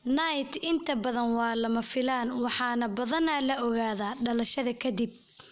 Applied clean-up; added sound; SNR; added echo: none; none; none; none.